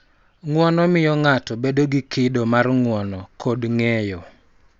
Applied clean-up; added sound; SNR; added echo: none; none; none; none.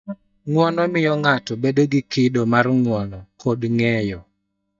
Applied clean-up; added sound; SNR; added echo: neural mask model DeepFilterNet 3.